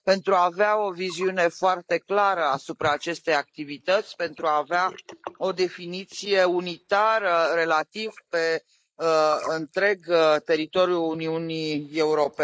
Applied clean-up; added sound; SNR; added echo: neural mask model Resemble Enhance denoiser.